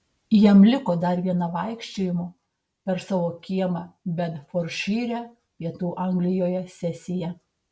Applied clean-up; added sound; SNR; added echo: none; none; none; none.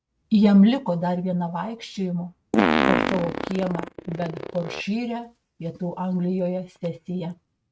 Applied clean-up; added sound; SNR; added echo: neural mask model RNNoise.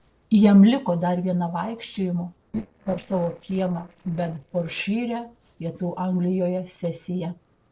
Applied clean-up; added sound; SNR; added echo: neural separator model SepFormer DNS4.